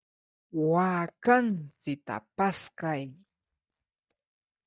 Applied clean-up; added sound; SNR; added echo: neural mask model DeepFilterNet 3.